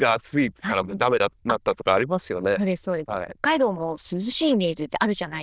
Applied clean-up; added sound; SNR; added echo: neural diffusion model UNIVERSE++.